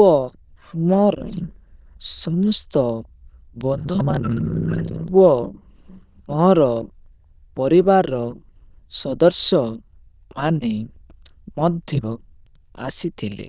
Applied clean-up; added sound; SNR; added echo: neural diffusion model UNIVERSE++.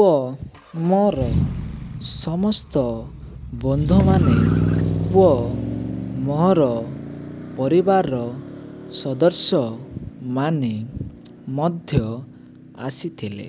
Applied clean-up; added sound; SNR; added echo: none; Motor vehicle (road); 4 dB; none.